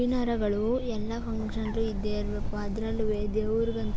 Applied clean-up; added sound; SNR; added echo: none; Bird; 1 dB; none.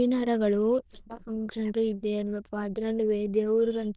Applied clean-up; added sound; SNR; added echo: neural diffusion model UNIVERSE++.